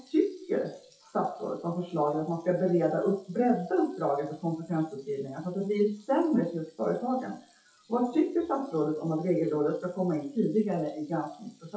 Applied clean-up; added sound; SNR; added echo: classical method WPE with log-MMSE.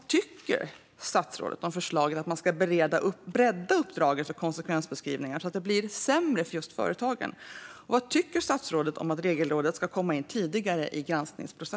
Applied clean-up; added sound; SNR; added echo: none; none; none; none.